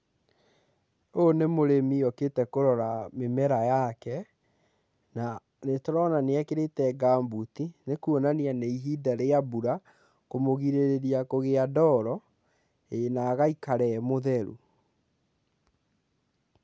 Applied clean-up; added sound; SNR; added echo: none; none; none; none.